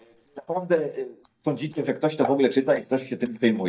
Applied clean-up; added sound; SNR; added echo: neural mask model DeepFilterNet 3.